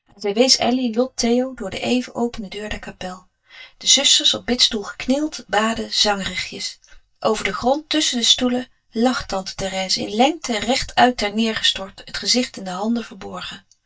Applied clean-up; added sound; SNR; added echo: neural mask model DeepFilterNet 3.